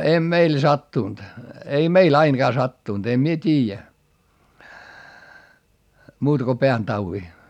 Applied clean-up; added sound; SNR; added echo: none; none; none; none.